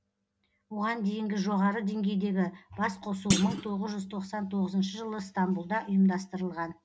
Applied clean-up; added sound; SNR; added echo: none; Thump, thud; 5 dB; none.